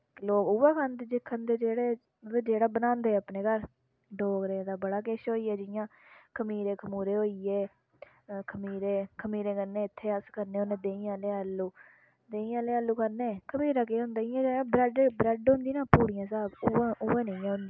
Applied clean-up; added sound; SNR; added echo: none; none; none; none.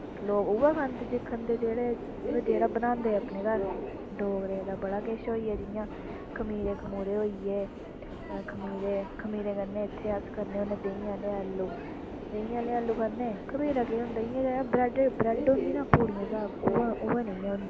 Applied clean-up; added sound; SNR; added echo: none; Subway, metro, underground; 7 dB; none.